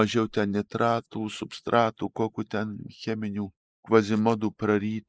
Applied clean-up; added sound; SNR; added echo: neural mask model Resemble Enhance denoiser.